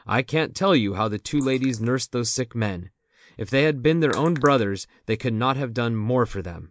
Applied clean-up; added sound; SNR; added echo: neural mask model Resemble Enhance denoiser.